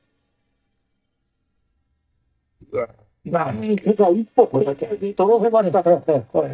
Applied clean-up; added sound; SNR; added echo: neural mask model DeepFilterNet 3.